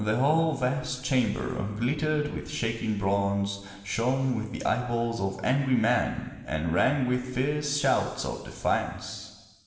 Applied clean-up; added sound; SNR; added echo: none; none; none; reverberation time 1.4 s.